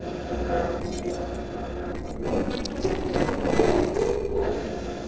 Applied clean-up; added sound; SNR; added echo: neural separator model SepFormer DNS4.